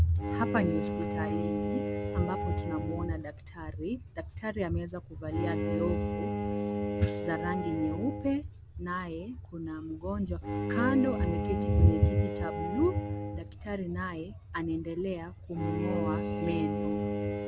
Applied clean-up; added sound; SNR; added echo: none; Bowed string instrument; 3 dB; none.